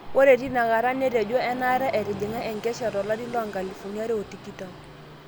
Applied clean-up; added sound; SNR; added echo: none; Train; 15 dB; none.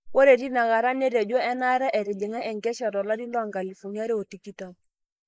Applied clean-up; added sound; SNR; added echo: neural mask model Resemble Enhance denoiser.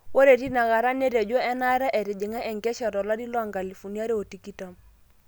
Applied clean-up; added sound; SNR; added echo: none; none; none; none.